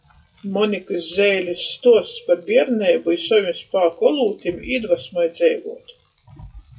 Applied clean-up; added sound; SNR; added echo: classical method WPE with log-MMSE.